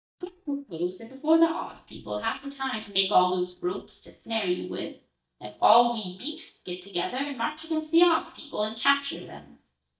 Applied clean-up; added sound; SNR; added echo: neural mask model DeepFilterNet 3.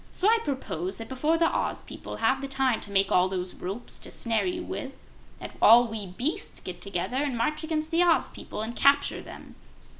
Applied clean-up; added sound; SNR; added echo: none; none; none; none.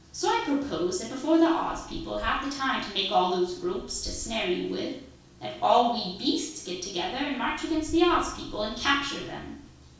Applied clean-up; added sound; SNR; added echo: none; Wind; 19 dB; reverberation time 0.6 s.